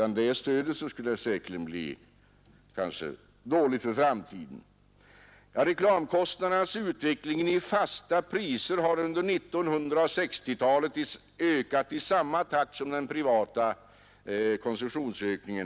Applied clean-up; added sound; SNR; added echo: none; none; none; none.